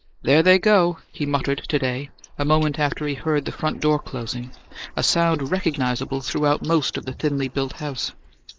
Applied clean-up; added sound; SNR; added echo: neural mask model Resemble Enhance denoiser.